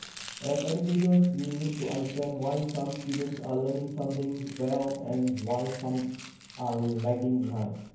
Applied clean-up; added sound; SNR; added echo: none; Domestic sounds, home sounds; 18 dB; reverberation time 0.9 s.